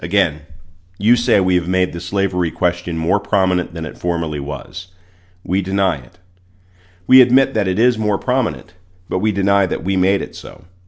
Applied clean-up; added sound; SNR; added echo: none; none; none; none.